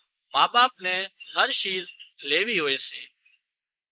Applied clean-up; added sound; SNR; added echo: neural mask model Resemble Enhance denoiser.